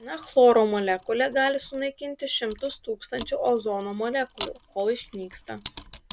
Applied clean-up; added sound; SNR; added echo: none; Mechanisms; 20 dB; none.